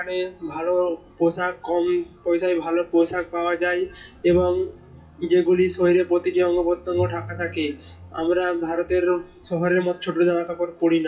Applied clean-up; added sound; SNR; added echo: classical method WPE with log-MMSE.